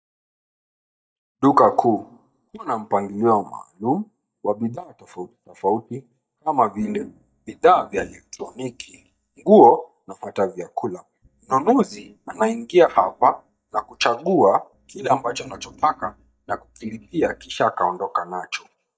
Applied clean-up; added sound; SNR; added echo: neural mask model DeepFilterNet 3.